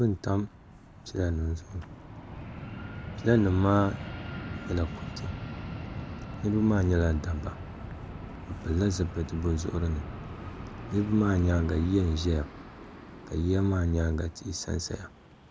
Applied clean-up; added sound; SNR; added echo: none; Fixed-wing aircraft, airplane; 11 dB; none.